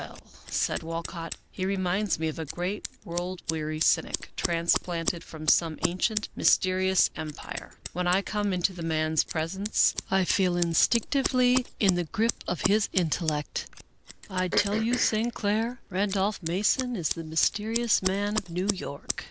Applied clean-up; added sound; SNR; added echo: none; Scissors + Cough; 9 dB; none.